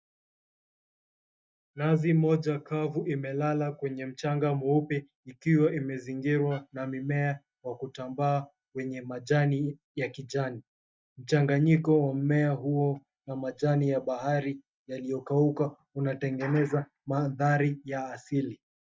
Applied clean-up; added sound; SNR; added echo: neural mask model DeepFilterNet 3.